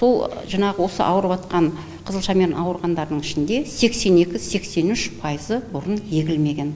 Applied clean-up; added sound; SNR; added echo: none; none; none; none.